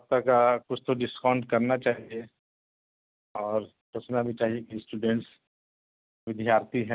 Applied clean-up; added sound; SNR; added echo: none; none; none; none.